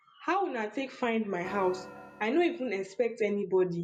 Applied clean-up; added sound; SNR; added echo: none; Organ; 18 dB; none.